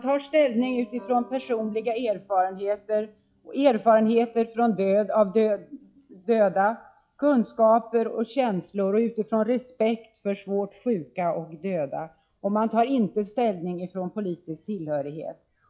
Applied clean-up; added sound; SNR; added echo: classical method log-MMSE.